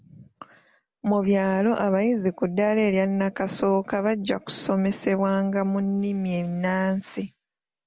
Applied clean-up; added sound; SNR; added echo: none; none; none; none.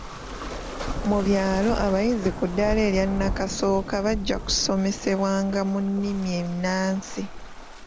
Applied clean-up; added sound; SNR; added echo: none; Thunder / Rain + Waves, surf; 8 dB; none.